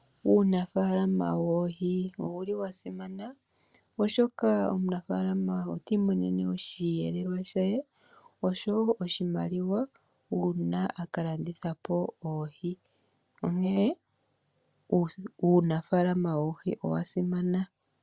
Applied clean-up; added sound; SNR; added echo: none; none; none; none.